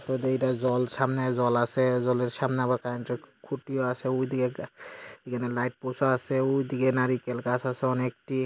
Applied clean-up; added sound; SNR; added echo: none; none; none; none.